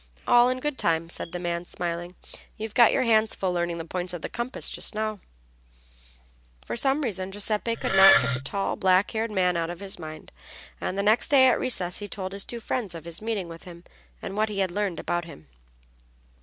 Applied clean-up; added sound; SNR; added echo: none; Wood; -4 dB; none.